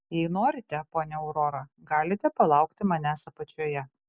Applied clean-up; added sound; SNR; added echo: none; none; none; none.